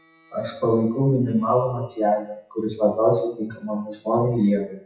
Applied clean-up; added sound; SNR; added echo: classical method WPE with log-MMSE.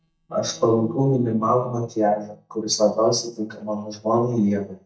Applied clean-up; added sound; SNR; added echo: neural mask model DeepFilterNet 3.